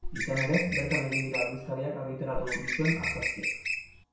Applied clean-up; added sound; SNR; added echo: none; Bird; 0 dB; reverberation time 0.6 s.